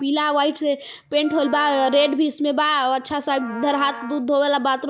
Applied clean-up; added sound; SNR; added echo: none; Wind instrument, woodwind instrument; 16 dB; none.